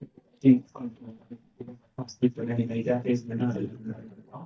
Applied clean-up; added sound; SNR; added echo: neural mask model DeepFilterNet 3.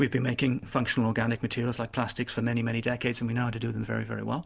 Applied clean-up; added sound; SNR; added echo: none; none; none; none.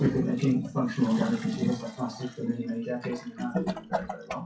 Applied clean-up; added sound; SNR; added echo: classical method WPE with log-MMSE.